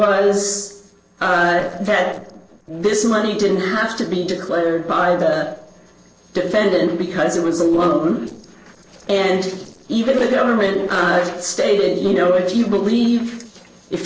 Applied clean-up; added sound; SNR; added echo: neural separator model SepFormer DNS4.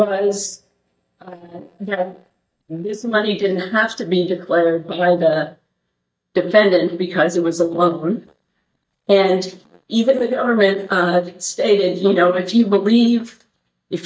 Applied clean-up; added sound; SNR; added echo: neural mask model DeepFilterNet 3.